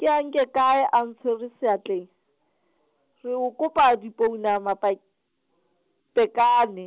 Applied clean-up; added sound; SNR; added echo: none; none; none; none.